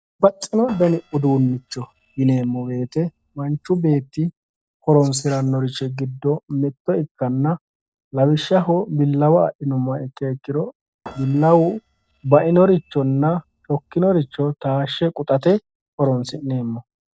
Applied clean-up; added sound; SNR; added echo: neural separator model SepFormer DNS4.